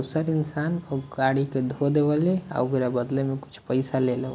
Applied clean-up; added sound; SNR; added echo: none; none; none; none.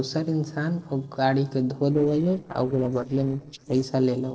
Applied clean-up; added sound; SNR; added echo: neural separator model SepFormer DNS4.